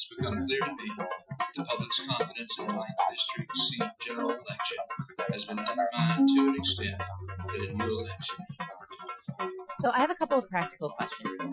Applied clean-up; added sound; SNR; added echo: classical method Wiener filter.